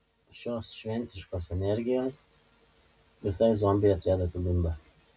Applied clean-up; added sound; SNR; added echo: none; none; none; none.